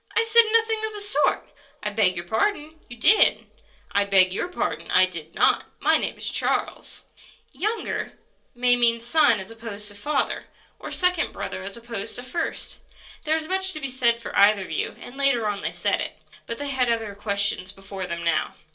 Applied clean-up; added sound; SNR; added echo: none; none; none; reverberation time 0.2 s.